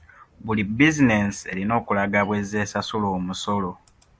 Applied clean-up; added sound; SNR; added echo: none; none; none; none.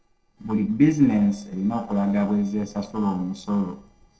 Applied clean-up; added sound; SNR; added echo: neural separator model SepFormer DNS4.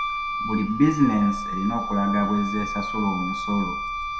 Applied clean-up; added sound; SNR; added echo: none; Wind instrument, woodwind instrument; 4 dB; reverberation time 0.6 s.